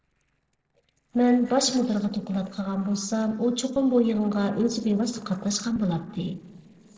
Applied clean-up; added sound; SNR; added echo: neural separator model SepFormer DNS4.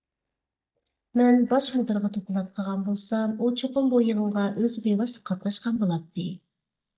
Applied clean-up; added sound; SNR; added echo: neural mask model DeepFilterNet 3.